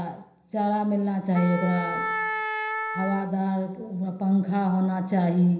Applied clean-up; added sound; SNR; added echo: none; Wind instrument, woodwind instrument; 5 dB; reverberation time 0.5 s.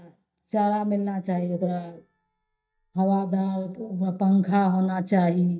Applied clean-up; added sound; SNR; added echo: neural mask model DeepFilterNet 3.